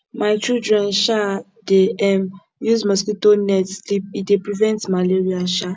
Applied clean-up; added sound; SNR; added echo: none; none; none; none.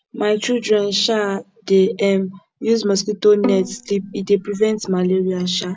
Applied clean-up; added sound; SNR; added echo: none; Bowed string instrument; 10 dB; none.